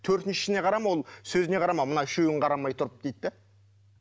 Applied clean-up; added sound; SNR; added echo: none; none; none; none.